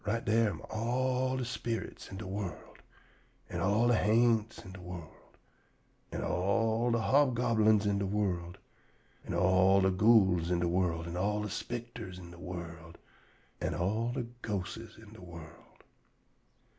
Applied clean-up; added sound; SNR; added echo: none; none; none; none.